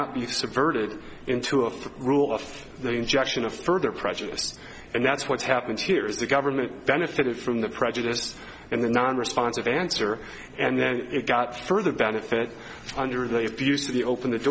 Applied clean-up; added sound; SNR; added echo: none; none; none; none.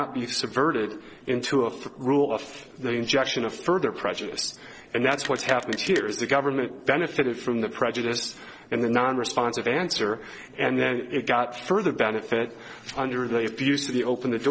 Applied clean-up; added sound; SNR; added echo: neural separator model SepFormer DNS4.